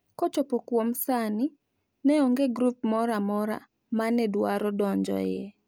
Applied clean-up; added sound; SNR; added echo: none; none; none; none.